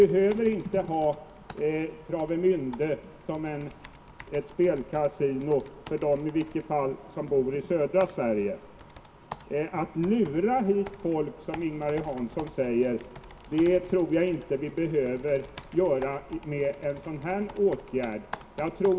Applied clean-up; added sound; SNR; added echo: none; Computer keyboard; 19 dB; reverberation time 2.3 s.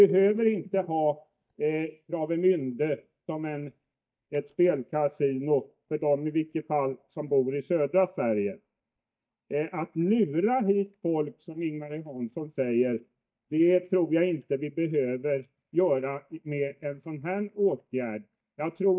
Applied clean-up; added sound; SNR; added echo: neural mask model DeepFilterNet 3.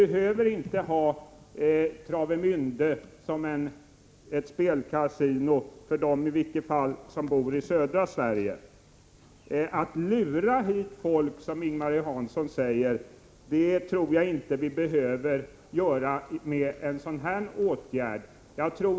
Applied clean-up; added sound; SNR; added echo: none; none; none; none.